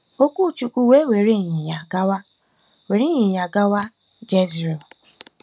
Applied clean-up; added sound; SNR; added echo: none; none; none; none.